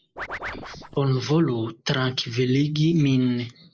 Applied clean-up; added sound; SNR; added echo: neural mask model Resemble Enhance denoiser.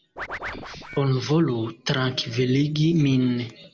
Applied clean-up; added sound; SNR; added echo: none; Scratching (performance technique); 14 dB; none.